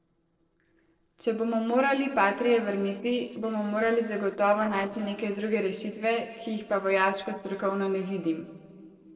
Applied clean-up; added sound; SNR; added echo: neural separator model SepFormer DNS4.